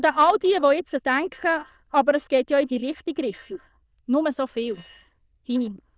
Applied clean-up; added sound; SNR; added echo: neural diffusion model UNIVERSE++.